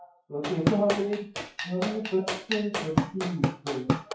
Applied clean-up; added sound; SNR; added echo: classical method WPE with log-MMSE.